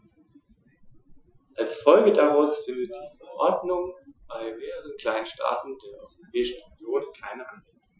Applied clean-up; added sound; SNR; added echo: classical method Wiener filter.